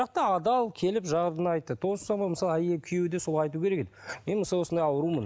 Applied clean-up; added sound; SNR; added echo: none; none; none; none.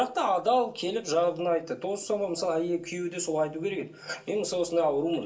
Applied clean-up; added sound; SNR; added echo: none; none; none; reverberation time 0.2 s.